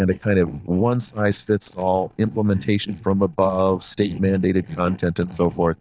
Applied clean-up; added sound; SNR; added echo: neural mask model DeepFilterNet 3.